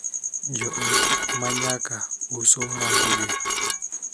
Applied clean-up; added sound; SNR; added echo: none; Dishes, pots, and pans / Glass; -3 dB; none.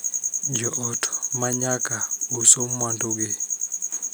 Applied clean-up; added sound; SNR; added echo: none; none; none; none.